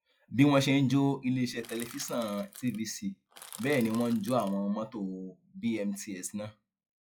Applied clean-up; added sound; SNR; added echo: classical method log-MMSE.